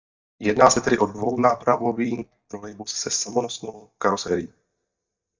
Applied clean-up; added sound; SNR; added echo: neural mask model DeepFilterNet 3.